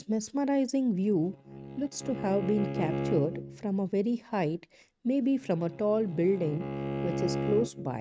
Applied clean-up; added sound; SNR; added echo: neural mask model RNNoise.